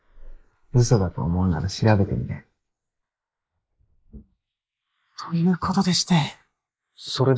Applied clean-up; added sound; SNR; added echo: neural mask model Resemble Enhance denoiser.